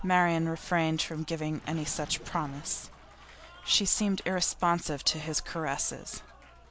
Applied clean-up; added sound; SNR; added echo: none; Gurgling + Applause / Crowd; 20 dB; none.